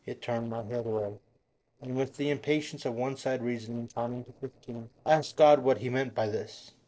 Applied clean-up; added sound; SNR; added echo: neural separator model SepFormer DNS4.